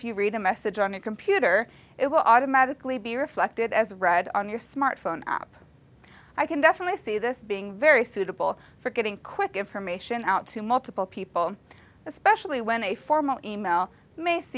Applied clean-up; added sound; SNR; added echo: none; none; none; none.